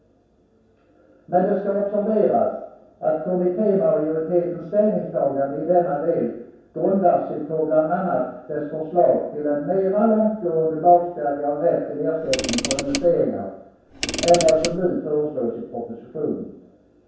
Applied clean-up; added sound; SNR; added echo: none; Mechanisms / Car; 7 dB; reverberation time 0.7 s.